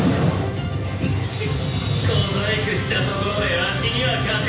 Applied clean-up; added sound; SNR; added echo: none; none; none; reverberation time 0.5 s.